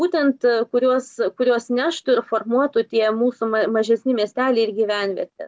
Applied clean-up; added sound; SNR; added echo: none; none; none; none.